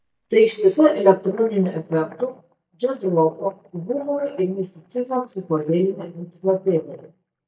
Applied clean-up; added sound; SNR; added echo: neural mask model DeepFilterNet 3.